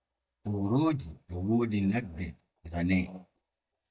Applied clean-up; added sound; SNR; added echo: neural mask model DeepFilterNet 3.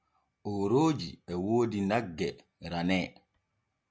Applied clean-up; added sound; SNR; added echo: none; none; none; none.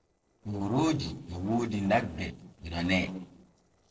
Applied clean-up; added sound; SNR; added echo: neural separator model SepFormer DNS4.